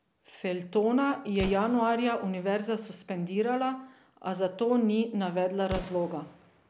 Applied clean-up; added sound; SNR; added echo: none; Explosion; 17 dB; none.